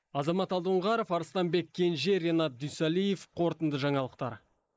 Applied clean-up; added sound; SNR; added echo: neural mask model Resemble Enhance denoiser.